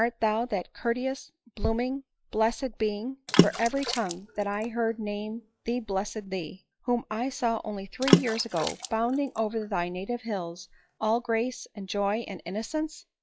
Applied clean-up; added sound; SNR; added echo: classical method log-MMSE.